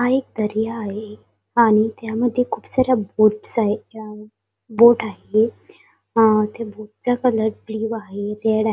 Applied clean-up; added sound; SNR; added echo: none; none; none; none.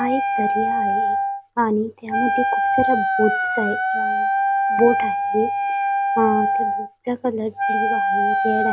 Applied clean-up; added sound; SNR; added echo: none; Wind instrument, woodwind instrument; -3 dB; none.